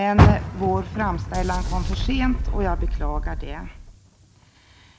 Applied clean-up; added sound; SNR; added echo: none; Car + Boom; -4 dB; none.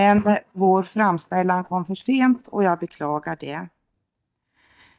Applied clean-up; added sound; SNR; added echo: neural mask model DeepFilterNet 3.